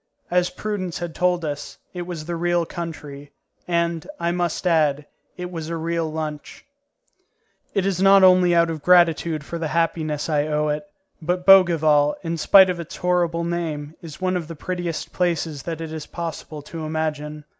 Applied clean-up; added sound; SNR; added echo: none; none; none; none.